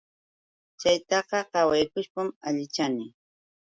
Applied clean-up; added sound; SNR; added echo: none; none; none; none.